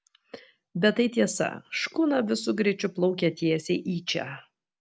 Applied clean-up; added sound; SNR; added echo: none; none; none; none.